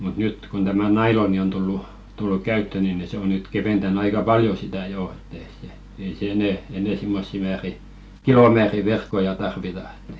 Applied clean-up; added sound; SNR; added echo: none; none; none; none.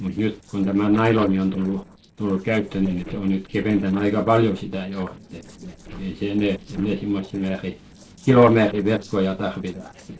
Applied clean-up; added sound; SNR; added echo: neural separator model SepFormer DNS4.